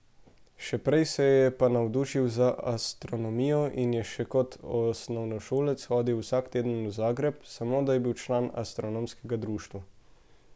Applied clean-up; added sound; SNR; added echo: none; none; none; none.